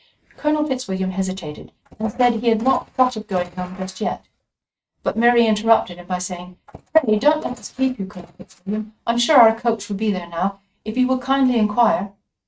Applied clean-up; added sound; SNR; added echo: neural mask model RNNoise.